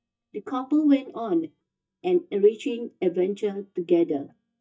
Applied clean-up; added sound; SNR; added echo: neural mask model DeepFilterNet 3.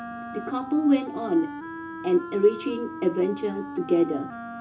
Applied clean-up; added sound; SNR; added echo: none; Wind instrument, woodwind instrument; 11 dB; reverberation time 0.2 s.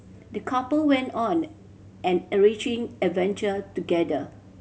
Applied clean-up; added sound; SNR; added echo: none; none; none; none.